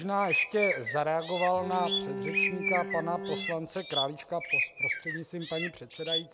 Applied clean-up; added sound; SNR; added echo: none; Bird + Bowed string instrument; 1 dB; none.